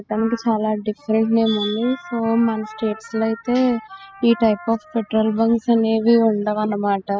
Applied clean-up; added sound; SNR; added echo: classical method spectral subtraction.